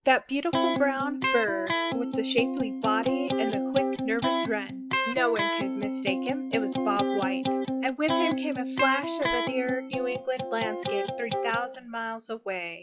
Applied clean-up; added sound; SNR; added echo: classical method log-MMSE.